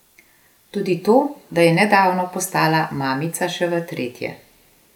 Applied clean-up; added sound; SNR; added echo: none; none; none; none.